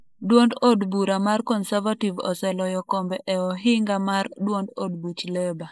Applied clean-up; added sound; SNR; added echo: neural mask model Resemble Enhance denoiser.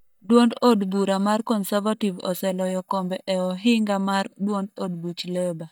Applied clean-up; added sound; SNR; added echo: neural mask model DeepFilterNet 3.